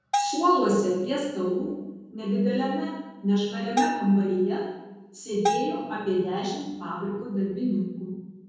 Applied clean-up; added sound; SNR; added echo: none; Bell; 6 dB; reverberation time 1.3 s.